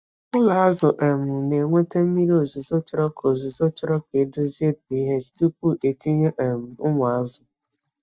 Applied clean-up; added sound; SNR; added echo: neural mask model DeepFilterNet 3.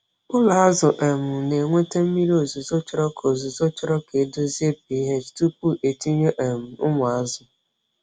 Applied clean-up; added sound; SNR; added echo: none; none; none; none.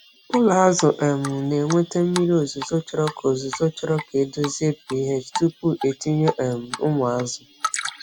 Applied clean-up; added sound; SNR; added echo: none; Drip; 13 dB; none.